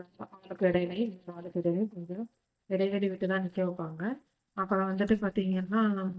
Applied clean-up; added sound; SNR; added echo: neural mask model DeepFilterNet 3.